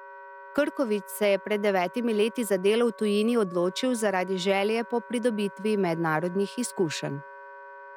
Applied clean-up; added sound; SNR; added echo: none; Wind instrument, woodwind instrument; 18 dB; none.